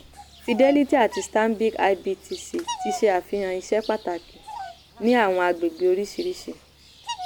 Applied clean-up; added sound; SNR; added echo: none; Bird vocalization, bird call, bird song; 14 dB; none.